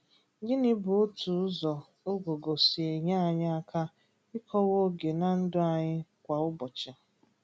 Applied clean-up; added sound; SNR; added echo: none; none; none; none.